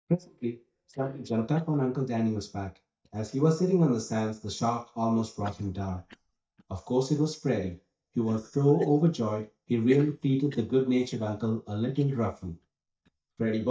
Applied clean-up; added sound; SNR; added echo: neural mask model DeepFilterNet 3.